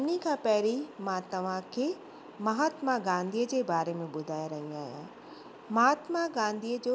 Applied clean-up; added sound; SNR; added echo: none; none; none; none.